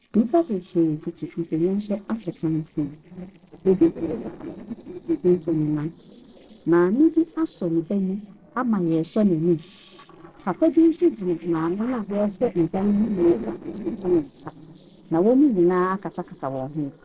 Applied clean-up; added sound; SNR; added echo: neural separator model SepFormer DNS4.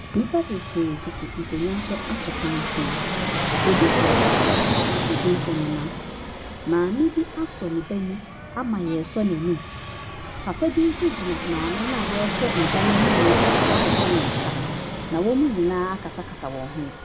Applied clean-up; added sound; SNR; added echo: none; Fixed-wing aircraft, airplane; 0 dB; none.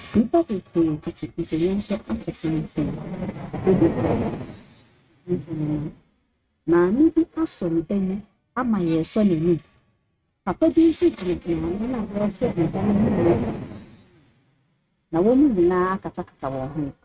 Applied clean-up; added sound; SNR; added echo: neural mask model RNNoise.